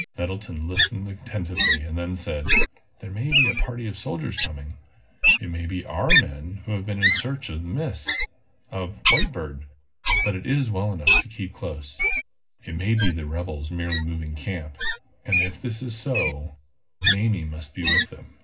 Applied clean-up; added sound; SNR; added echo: none; Wild animals; -3 dB; reverberation time 0.4 s.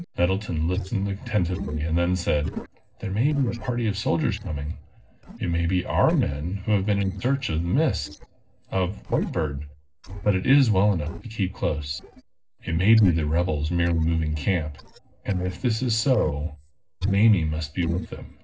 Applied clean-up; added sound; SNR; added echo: neural separator model SepFormer DNS4.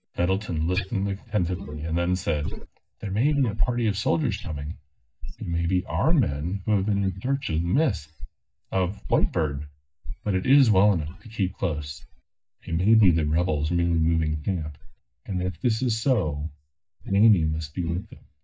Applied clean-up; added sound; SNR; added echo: neural mask model DeepFilterNet 3.